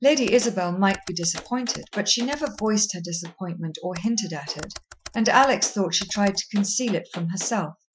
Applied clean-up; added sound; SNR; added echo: classical method Wiener filter.